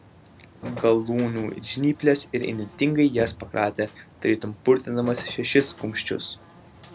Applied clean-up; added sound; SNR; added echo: none; Buzz; 18 dB; none.